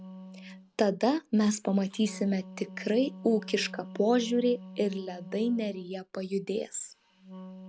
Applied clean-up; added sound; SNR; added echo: none; Wind instrument, woodwind instrument; 16 dB; none.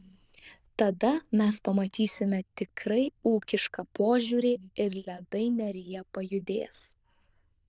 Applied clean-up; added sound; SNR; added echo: neural diffusion model UNIVERSE++.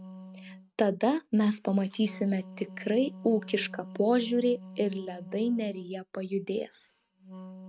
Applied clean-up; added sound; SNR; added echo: neural mask model RNNoise.